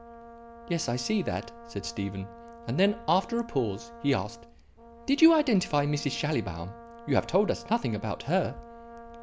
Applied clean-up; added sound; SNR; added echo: none; Brass instrument; 18 dB; none.